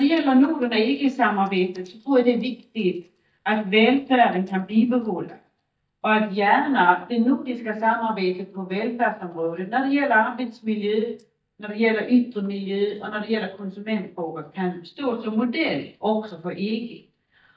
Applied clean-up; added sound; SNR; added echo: neural mask model DeepFilterNet 3.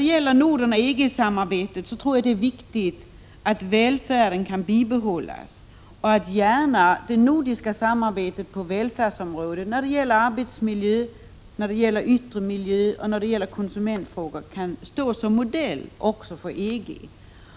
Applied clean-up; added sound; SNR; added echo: none; none; none; none.